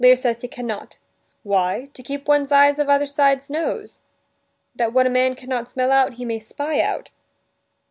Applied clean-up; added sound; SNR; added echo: none; none; none; none.